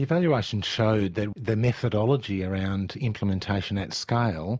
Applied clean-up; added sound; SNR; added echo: none; none; none; none.